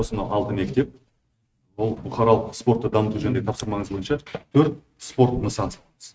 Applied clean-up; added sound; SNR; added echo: neural mask model RNNoise.